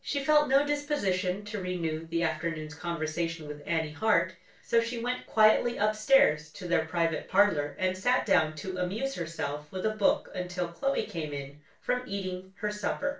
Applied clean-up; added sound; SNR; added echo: none; none; none; reverberation time 0.3 s.